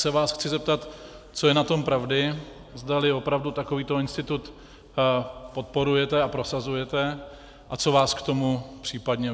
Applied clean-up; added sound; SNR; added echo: none; none; none; none.